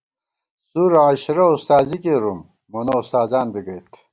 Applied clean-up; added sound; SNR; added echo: none; none; none; none.